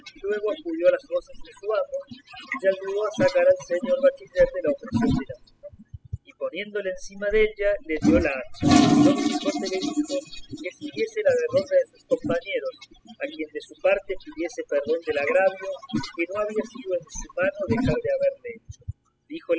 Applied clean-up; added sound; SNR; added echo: classical method spectral subtraction.